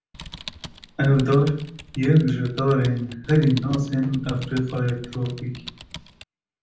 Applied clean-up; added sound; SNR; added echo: none; Typing; 17 dB; reverberation time 0.6 s.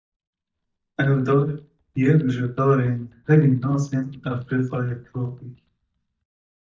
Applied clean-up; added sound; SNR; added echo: neural mask model DeepFilterNet 3.